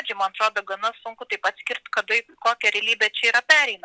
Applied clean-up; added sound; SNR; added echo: none; none; none; none.